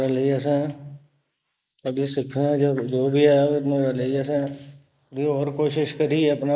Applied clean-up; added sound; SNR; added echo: neural mask model Resemble Enhance denoiser.